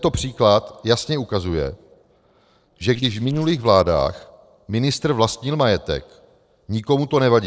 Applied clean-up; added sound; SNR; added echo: neural separator model SepFormer DNS4.